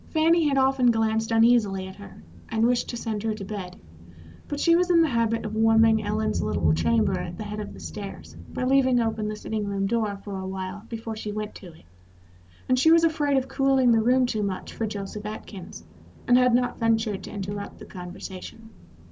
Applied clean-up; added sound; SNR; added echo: none; Thunder; 11 dB; none.